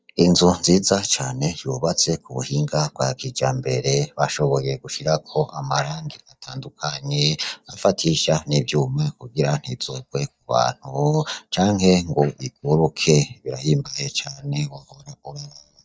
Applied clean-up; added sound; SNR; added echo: neural mask model DeepFilterNet 3.